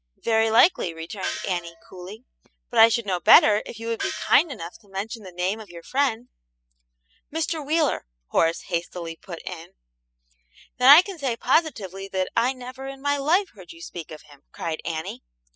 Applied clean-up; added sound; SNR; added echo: classical method spectral subtraction.